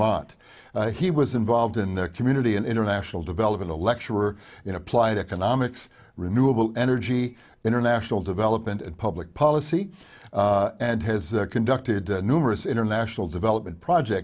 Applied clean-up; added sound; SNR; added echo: none; none; none; none.